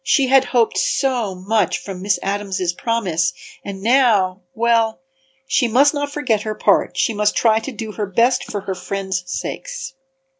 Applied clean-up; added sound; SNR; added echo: none; none; none; none.